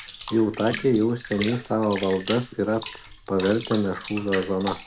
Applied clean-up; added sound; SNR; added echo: none; Bathtub (filling or washing) / Water; 12 dB; none.